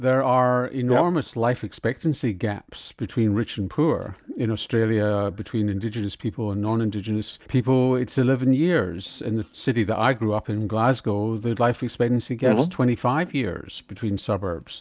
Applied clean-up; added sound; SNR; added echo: none; none; none; none.